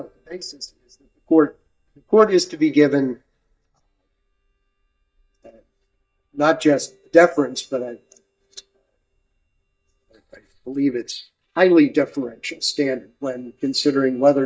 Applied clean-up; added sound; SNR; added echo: neural mask model DeepFilterNet 3.